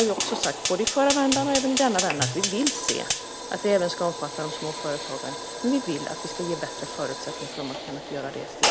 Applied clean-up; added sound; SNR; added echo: none; Fire; 3 dB; none.